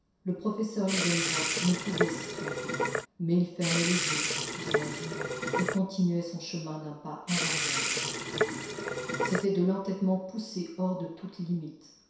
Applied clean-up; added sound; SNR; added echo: none; Sink (filling or washing) / Water tap, faucet; -1 dB; reverberation time 0.7 s.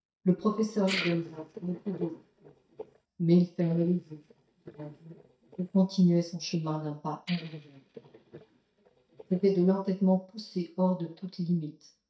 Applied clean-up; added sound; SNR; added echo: neural mask model DeepFilterNet 3.